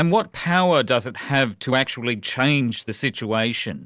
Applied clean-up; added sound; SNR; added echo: none; none; none; none.